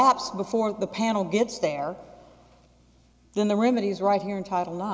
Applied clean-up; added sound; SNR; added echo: none; none; none; none.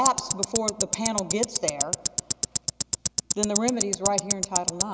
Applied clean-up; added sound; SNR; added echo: none; Tick-tock; -1 dB; none.